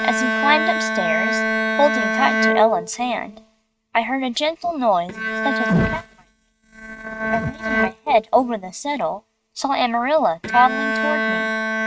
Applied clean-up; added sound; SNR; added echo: neural mask model RNNoise.